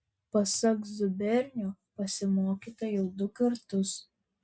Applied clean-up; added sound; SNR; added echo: none; none; none; none.